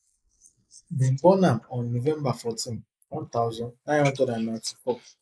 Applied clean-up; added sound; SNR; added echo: neural mask model Resemble Enhance denoiser.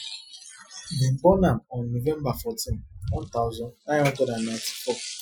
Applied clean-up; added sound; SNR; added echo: classical method Wiener filter.